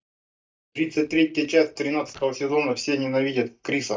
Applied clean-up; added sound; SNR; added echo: neural mask model DeepFilterNet 3.